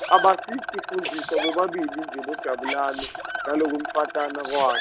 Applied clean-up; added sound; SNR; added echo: none; Rattle + Sneeze; 6 dB; none.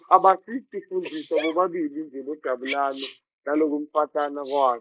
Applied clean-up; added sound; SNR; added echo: neural mask model Resemble Enhance denoiser.